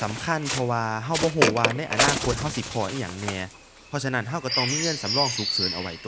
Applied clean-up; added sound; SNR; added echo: none; Bird; 1 dB; none.